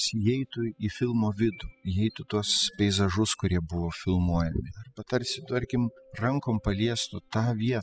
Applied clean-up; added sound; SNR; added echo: classical method spectral subtraction.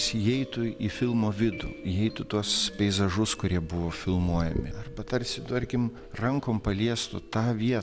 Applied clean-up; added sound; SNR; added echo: none; none; none; none.